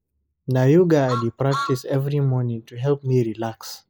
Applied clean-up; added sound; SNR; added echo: neural mask model Resemble Enhance denoiser.